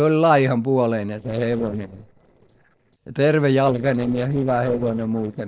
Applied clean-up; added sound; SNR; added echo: neural separator model SepFormer DNS4.